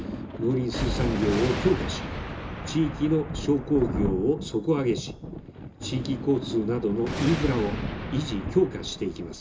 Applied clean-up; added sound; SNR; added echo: none; Thunder; 5 dB; reverberation time 0.2 s.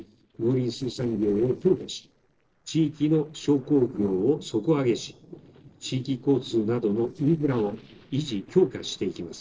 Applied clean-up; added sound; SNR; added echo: neural separator model SepFormer DNS4.